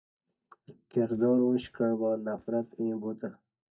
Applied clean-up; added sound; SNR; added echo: neural mask model DeepFilterNet 3.